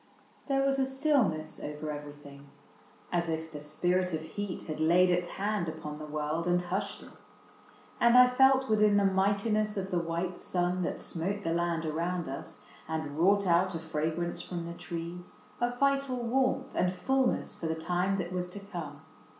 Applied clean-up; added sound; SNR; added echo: none; none; none; none.